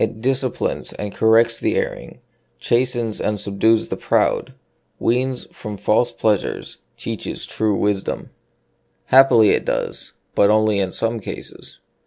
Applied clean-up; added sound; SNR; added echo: none; none; none; none.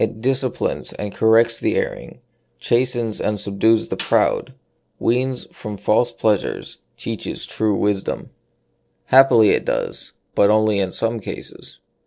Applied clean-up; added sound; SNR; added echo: neural separator model SepFormer DNS4.